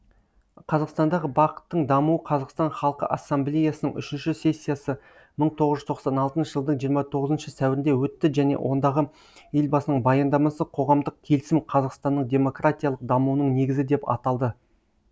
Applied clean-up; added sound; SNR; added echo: none; none; none; none.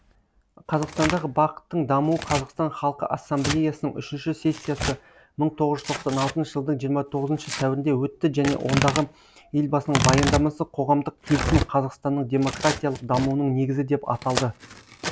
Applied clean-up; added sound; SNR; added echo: none; Tearing; 7 dB; none.